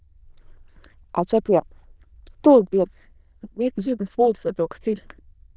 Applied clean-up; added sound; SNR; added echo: neural diffusion model UNIVERSE++.